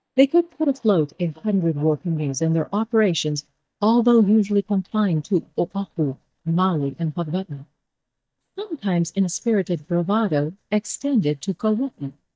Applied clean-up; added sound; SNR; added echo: neural mask model DeepFilterNet 3.